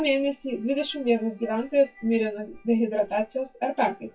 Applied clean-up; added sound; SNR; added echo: classical method WPE with log-MMSE.